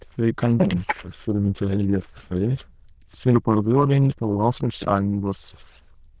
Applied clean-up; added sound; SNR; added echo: neural diffusion model UNIVERSE++.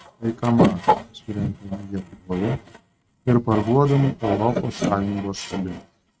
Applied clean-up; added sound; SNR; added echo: neural mask model RNNoise.